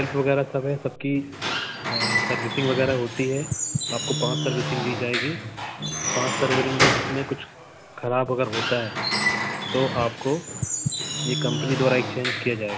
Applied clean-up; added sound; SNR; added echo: none; Squeak / Wood; 1 dB; none.